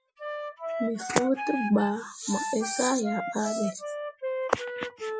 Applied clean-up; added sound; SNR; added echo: classical method Wiener filter.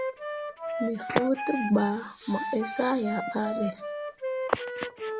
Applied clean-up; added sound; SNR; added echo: none; Wind instrument, woodwind instrument; 5 dB; none.